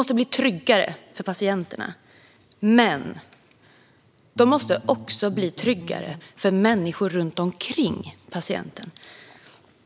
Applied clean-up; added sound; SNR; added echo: none; Bass guitar; 14 dB; none.